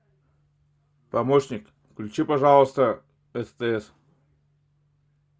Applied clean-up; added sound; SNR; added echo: none; none; none; none.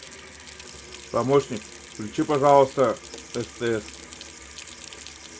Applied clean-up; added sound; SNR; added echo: none; Sink (filling or washing) / Water tap, faucet; 16 dB; none.